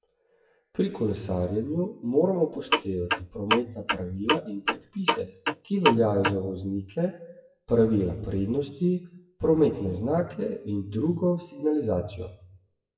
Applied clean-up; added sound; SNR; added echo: classical method WPE with log-MMSE.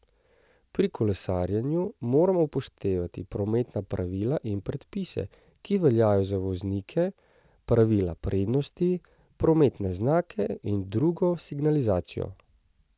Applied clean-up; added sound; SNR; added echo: none; none; none; none.